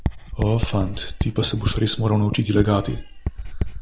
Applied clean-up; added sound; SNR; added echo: none; Writing; 6 dB; none.